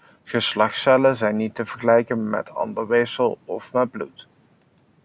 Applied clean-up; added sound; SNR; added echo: none; none; none; none.